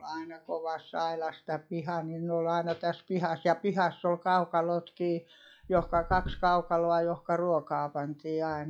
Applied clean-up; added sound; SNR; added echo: classical method log-MMSE.